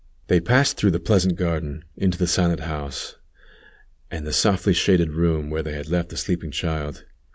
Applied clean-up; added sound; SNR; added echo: none; none; none; none.